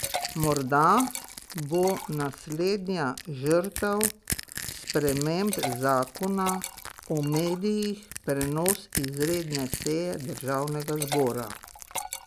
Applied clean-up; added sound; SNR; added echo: none; Liquid + Crushing; 8 dB; none.